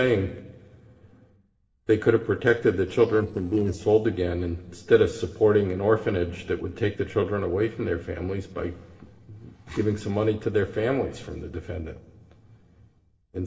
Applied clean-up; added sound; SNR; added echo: neural separator model SepFormer DNS4.